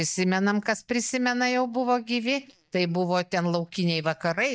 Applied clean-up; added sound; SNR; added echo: neural mask model DeepFilterNet 3.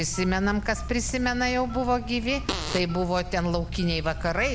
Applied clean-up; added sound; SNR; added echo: none; Fart + Telephone; 7 dB; none.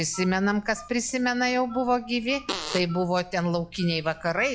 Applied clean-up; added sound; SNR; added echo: classical method log-MMSE.